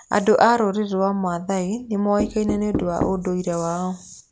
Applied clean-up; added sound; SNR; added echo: none; Knock; 12 dB; none.